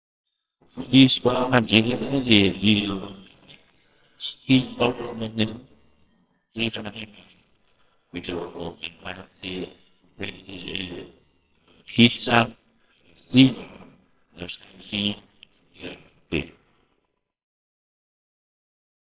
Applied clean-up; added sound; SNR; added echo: neural separator model SepFormer WHAMR!.